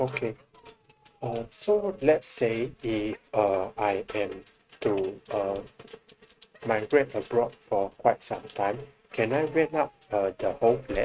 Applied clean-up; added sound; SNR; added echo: neural mask model RNNoise.